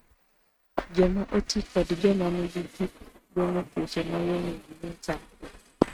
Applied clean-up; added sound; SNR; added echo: neural mask model RNNoise.